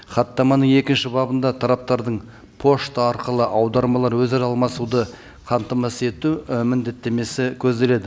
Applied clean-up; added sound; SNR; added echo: none; none; none; none.